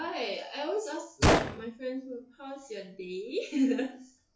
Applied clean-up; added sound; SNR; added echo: classical method log-MMSE.